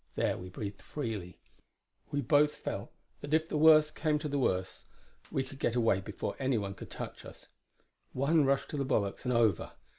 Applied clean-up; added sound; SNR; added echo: none; none; none; none.